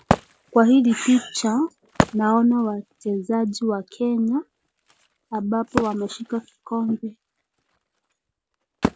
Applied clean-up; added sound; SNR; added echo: none; Wood; 8 dB; none.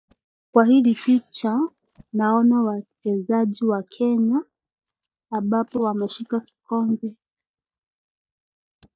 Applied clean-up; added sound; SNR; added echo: neural mask model DeepFilterNet 3.